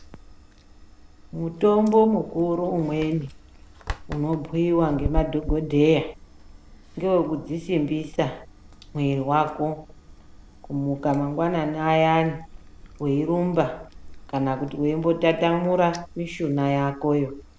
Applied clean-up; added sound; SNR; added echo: none; Chewing, mastication; 14 dB; none.